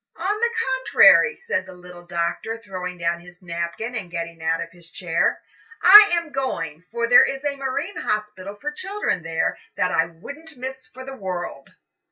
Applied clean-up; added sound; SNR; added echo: none; none; none; reverberation time 0.1 s.